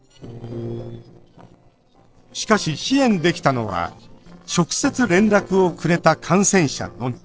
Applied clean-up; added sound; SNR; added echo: neural separator model SepFormer DNS4.